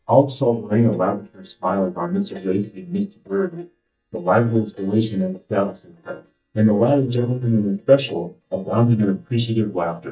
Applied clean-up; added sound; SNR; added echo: neural mask model DeepFilterNet 3.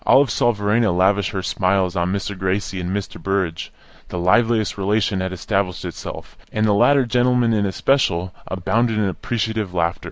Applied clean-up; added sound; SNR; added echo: none; none; none; none.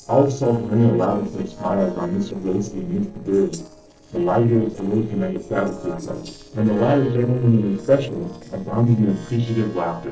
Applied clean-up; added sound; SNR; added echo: neural separator model SepFormer DNS4.